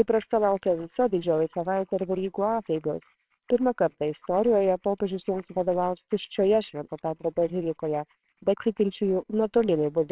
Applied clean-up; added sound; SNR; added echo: neural separator model SepFormer WHAMR!.